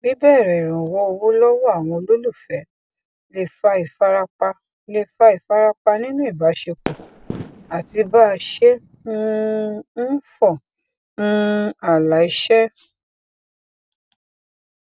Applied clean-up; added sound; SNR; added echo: neural separator model SepFormer DNS4.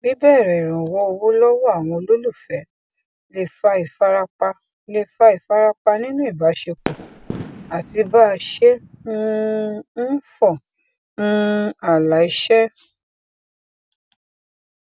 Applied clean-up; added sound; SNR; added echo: none; Fireworks; 14 dB; none.